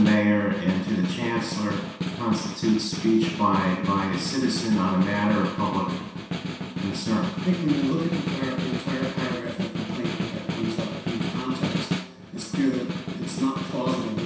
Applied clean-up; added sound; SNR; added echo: none; Snare drum; 5 dB; reverberation time 0.7 s.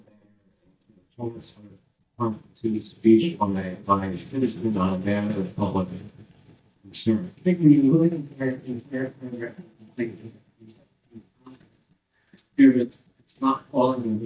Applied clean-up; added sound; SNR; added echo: neural mask model DeepFilterNet 3.